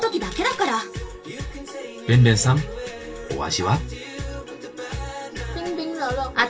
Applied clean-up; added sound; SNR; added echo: none; none; none; reverberation time 0.1 s.